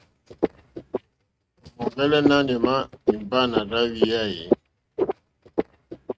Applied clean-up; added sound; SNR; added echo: neural mask model RNNoise.